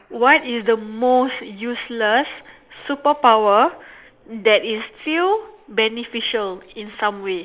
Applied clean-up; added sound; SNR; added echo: neural mask model Resemble Enhance denoiser.